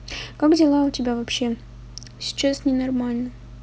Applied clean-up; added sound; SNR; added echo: none; none; none; none.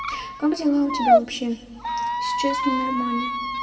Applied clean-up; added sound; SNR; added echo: none; Squeak; -2 dB; reverberation time 1.8 s.